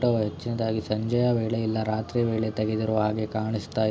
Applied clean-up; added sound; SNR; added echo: none; none; none; none.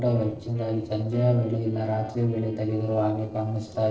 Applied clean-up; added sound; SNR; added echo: neural separator model SepFormer DNS4.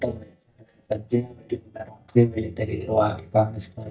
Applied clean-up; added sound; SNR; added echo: neural mask model DeepFilterNet 3.